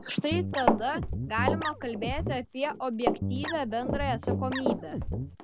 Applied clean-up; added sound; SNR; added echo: none; Guitar + Run; -1 dB; none.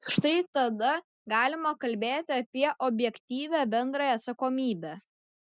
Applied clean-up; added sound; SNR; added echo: none; none; none; none.